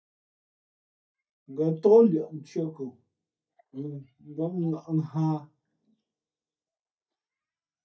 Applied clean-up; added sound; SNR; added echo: neural mask model DeepFilterNet 3.